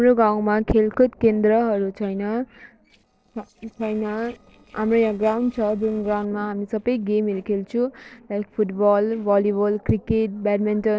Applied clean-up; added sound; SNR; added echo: neural separator model SepFormer DNS4.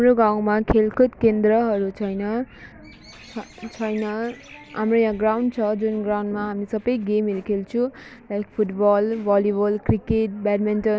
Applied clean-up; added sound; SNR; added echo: none; none; none; none.